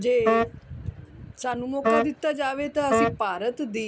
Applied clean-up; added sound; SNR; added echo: none; Wind instrument, woodwind instrument; 0 dB; none.